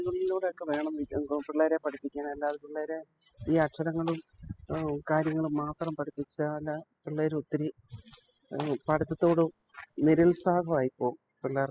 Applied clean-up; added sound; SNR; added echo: classical method spectral subtraction.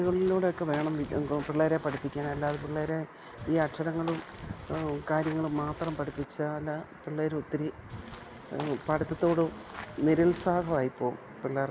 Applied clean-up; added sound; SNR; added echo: none; Walk, footsteps / Bird vocalization, bird call, bird song; 14 dB; none.